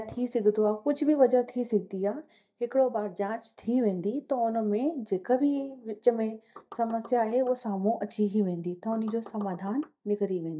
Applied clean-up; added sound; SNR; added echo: neural mask model DeepFilterNet 3.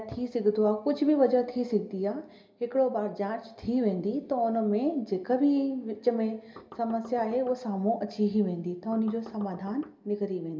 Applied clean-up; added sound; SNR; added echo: none; Knock; 20 dB; reverberation time 1.5 s.